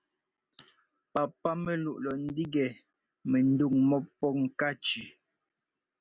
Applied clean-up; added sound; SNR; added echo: none; none; none; none.